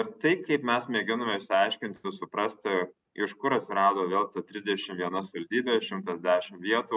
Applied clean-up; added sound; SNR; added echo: none; none; none; none.